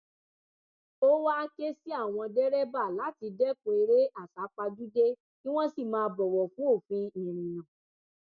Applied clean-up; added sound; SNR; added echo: none; none; none; none.